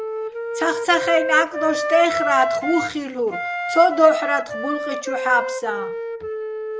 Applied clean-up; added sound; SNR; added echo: none; Wind instrument, woodwind instrument; 4 dB; none.